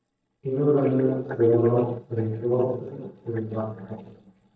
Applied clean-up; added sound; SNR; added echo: neural mask model DeepFilterNet 3.